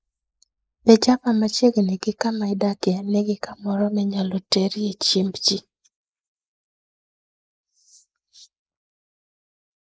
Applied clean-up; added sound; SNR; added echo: neural mask model Resemble Enhance denoiser.